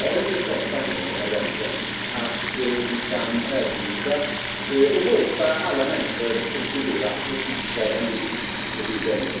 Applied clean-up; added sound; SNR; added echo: none; Sink (filling or washing) / Water tap, faucet; -3 dB; reverberation time 0.9 s.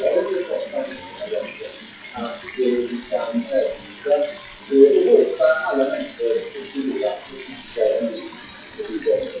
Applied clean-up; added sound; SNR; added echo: classical method WPE with log-MMSE.